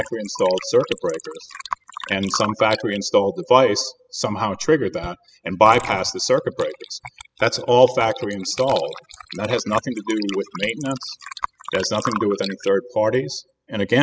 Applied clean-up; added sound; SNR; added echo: classical method spectral subtraction.